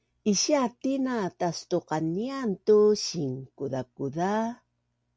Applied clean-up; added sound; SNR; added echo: none; none; none; none.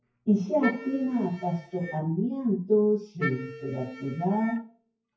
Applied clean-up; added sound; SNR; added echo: classical method WPE with log-MMSE.